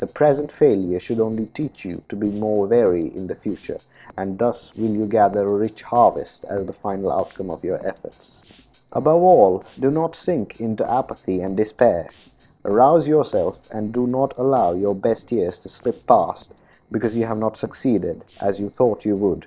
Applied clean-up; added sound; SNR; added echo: neural separator model SepFormer DNS4.